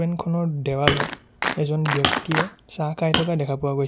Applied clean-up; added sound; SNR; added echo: none; Hammer + Clapping; 2 dB; none.